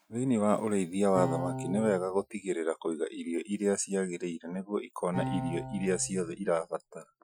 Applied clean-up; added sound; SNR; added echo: classical method Wiener filter.